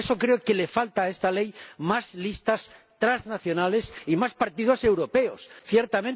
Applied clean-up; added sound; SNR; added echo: none; none; none; none.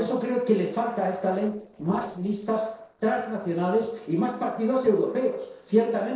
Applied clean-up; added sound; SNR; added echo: neural separator model SepFormer DNS4.